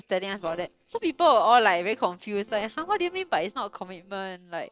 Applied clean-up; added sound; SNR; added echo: neural separator model SepFormer DNS4.